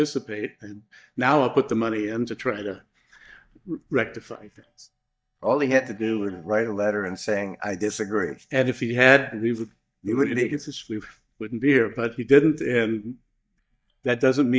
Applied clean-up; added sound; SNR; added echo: neural mask model DeepFilterNet 3.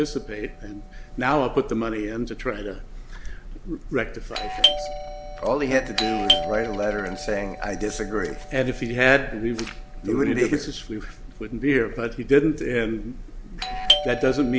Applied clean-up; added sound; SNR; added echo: none; Doorbell; 6 dB; none.